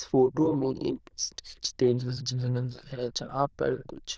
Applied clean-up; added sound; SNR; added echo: neural diffusion model UNIVERSE++.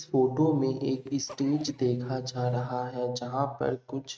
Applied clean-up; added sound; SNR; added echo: neural mask model RNNoise.